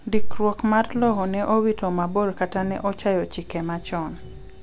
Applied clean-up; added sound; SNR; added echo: none; none; none; none.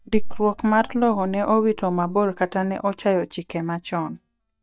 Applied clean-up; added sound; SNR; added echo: neural mask model DeepFilterNet 3.